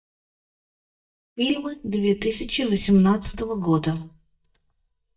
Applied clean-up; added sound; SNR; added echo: neural mask model DeepFilterNet 3.